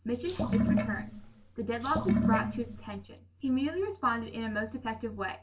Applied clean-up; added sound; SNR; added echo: none; Sink (filling or washing) / Water; -3 dB; reverberation time 0.2 s.